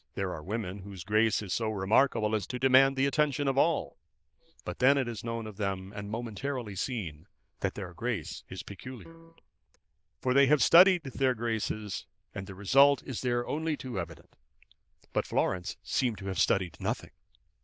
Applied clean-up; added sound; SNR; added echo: neural diffusion model UNIVERSE++.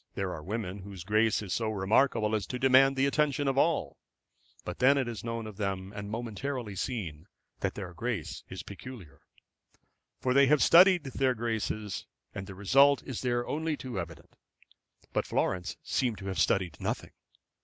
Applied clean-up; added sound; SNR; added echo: none; none; none; none.